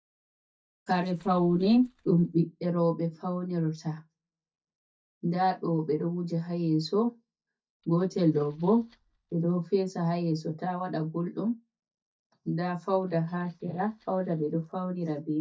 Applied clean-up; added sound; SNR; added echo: neural mask model DeepFilterNet 3.